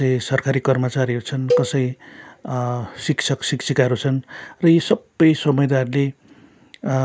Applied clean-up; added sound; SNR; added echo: none; Cowbell; 6 dB; none.